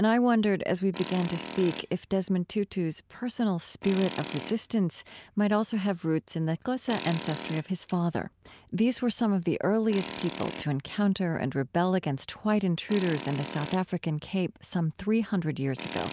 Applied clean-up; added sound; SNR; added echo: none; Tools; 14 dB; none.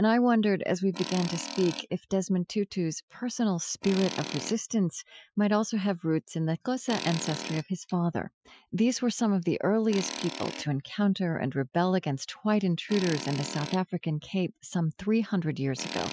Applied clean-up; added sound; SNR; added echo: classical method Wiener filter.